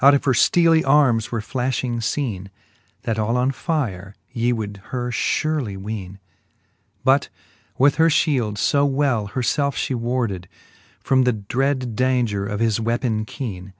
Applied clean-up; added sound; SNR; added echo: none; none; none; none.